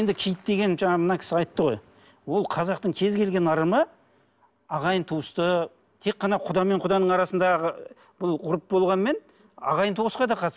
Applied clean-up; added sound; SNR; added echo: none; none; none; none.